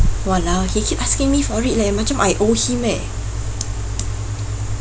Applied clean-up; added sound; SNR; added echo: none; none; none; none.